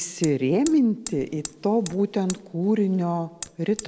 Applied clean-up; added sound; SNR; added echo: none; Hammer; 17 dB; none.